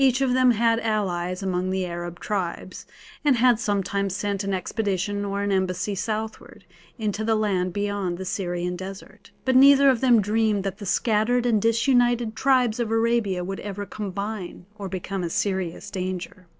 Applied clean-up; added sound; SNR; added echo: neural separator model SepFormer DNS4.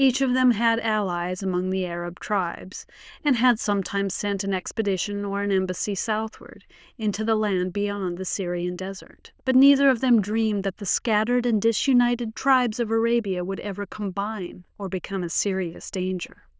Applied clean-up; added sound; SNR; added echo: neural diffusion model UNIVERSE++.